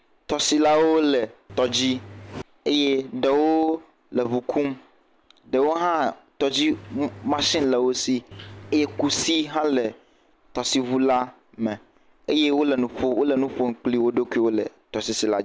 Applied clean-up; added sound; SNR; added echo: none; Engine; 16 dB; none.